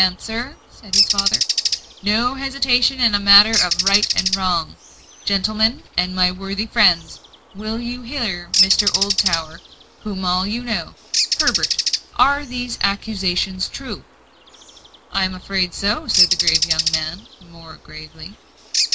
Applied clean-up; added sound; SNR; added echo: none; Bird; 2 dB; none.